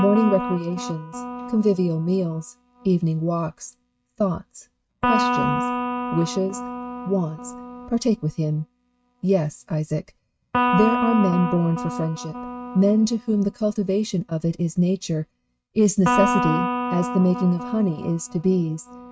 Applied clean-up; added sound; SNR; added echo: neural mask model RNNoise.